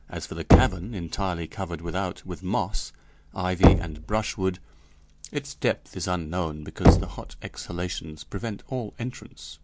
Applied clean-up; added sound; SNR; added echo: none; Knock; -3 dB; none.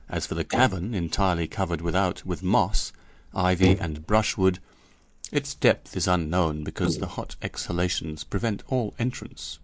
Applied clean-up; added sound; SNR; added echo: neural mask model Resemble Enhance denoiser.